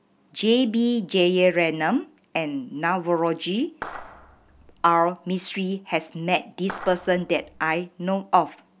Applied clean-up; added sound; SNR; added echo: none; Clapping; 16 dB; none.